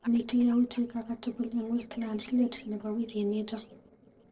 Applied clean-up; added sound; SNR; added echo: neural separator model SepFormer DNS4.